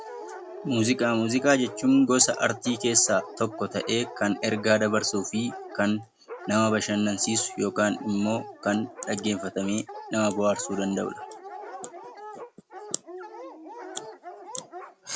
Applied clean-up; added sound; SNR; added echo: none; Dog; 14 dB; none.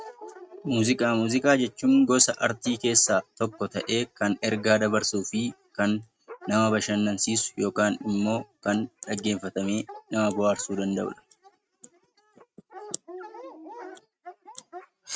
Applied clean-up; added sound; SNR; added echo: neural mask model RNNoise.